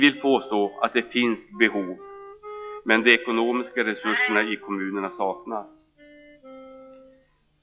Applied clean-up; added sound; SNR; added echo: classical method log-MMSE.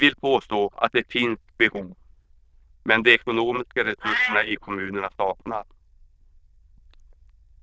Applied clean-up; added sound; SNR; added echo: neural diffusion model UNIVERSE++.